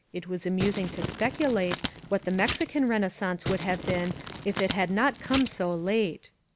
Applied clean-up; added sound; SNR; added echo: none; Crumpling, crinkling; 8 dB; none.